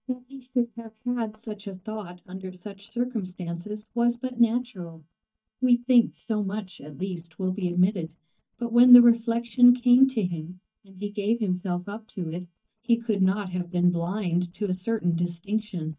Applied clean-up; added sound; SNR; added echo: neural mask model DeepFilterNet 3.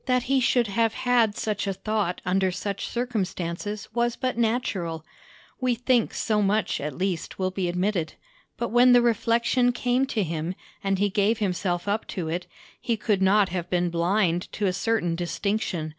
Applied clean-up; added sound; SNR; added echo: none; none; none; none.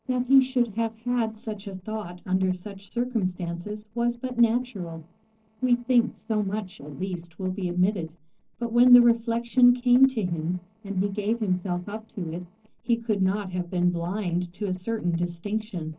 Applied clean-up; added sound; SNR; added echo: neural separator model SepFormer DNS4.